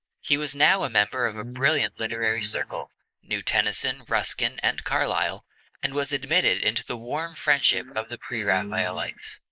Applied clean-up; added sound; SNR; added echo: neural mask model Resemble Enhance denoiser.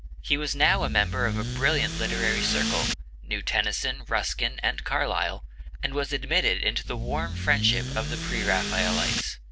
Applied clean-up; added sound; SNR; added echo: none; Accelerating, revving, vroom / Car; 2 dB; none.